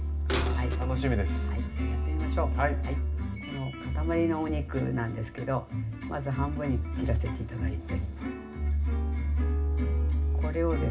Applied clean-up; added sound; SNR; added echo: none; Bird vocalization, bird call, bird song / Telephone; 18 dB; reverberation time 0.4 s.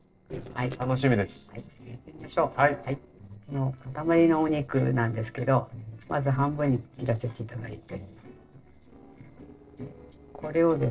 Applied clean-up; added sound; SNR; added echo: neural separator model SepFormer DNS4.